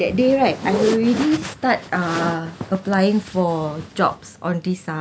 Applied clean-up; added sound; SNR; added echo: none; none; none; none.